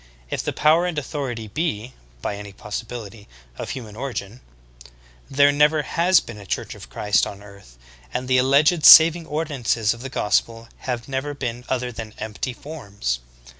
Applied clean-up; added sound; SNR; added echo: none; none; none; none.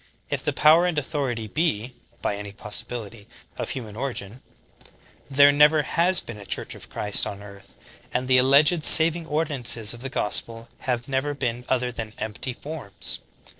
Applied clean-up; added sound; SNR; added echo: neural separator model SepFormer DNS4.